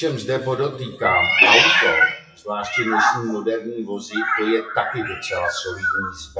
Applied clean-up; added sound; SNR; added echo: classical method WPE with log-MMSE.